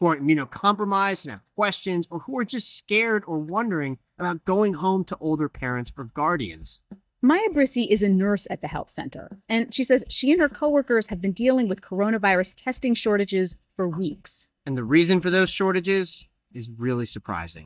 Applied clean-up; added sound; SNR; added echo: neural mask model DeepFilterNet 3.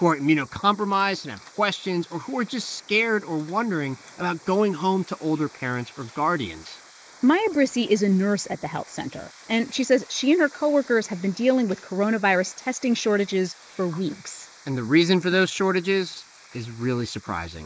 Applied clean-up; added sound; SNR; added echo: neural mask model Resemble Enhance denoiser.